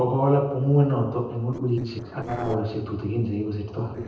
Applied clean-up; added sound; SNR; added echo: neural separator model SepFormer DNS4.